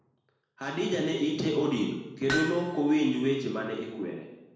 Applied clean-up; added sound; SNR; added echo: none; Hammer; 8 dB; reverberation time 1.0 s.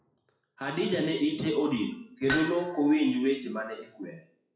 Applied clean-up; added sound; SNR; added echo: classical method WPE with log-MMSE.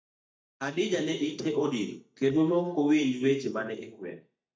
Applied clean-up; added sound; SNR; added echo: neural mask model DeepFilterNet 3.